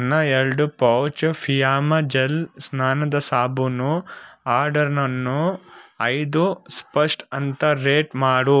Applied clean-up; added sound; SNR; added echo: none; none; none; none.